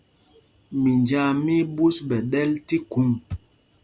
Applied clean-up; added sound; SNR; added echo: none; none; none; none.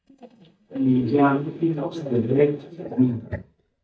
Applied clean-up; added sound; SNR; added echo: neural mask model DeepFilterNet 3.